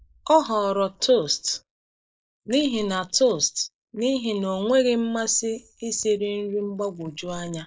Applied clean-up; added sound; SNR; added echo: neural mask model Resemble Enhance denoiser.